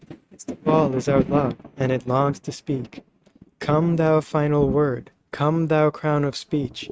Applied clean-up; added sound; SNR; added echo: neural mask model RNNoise.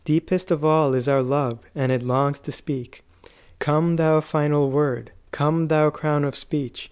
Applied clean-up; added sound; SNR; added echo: none; none; none; none.